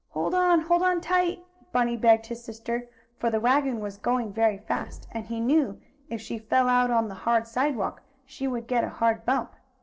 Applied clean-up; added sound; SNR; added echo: neural separator model SepFormer DNS4.